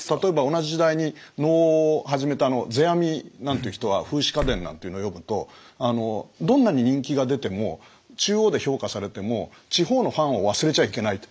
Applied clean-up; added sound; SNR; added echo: none; Slam; 12 dB; none.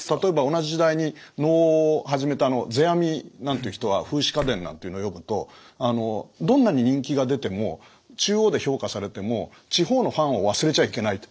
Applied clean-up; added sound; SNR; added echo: neural separator model SepFormer DNS4.